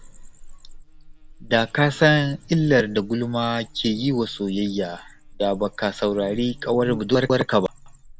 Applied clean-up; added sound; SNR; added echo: none; Buzz; 19 dB; none.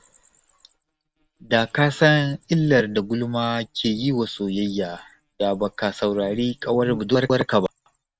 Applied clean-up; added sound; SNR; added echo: neural mask model RNNoise.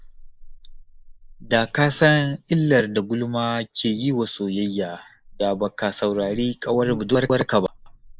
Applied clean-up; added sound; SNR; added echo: neural mask model Resemble Enhance denoiser.